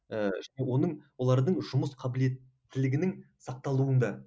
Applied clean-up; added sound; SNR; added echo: none; none; none; none.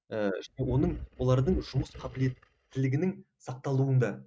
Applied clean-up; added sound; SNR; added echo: neural mask model RNNoise.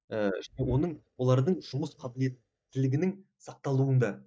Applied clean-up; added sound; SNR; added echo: neural mask model DeepFilterNet 3.